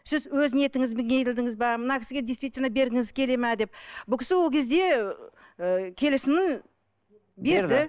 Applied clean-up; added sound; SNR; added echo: none; none; none; none.